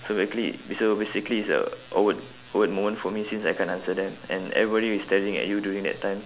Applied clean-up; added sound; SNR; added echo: none; none; none; none.